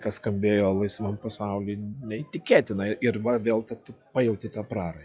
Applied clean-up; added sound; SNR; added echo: classical method log-MMSE.